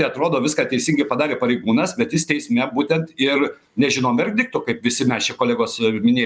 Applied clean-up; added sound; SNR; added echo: none; none; none; none.